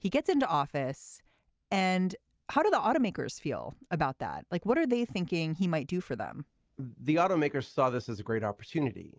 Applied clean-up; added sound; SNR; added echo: none; none; none; none.